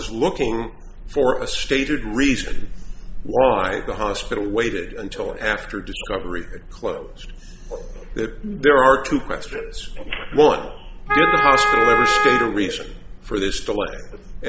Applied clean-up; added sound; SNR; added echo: none; Wind instrument, woodwind instrument; -2 dB; none.